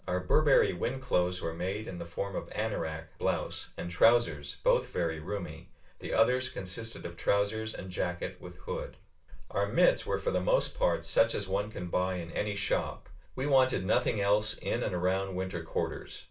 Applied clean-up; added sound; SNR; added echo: none; none; none; reverberation time 0.3 s.